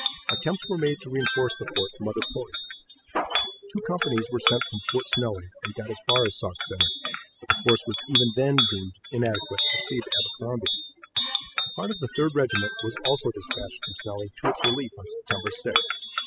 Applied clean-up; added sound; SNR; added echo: classical method spectral subtraction.